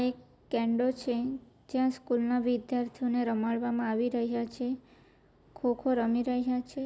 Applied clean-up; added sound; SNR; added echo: none; none; none; none.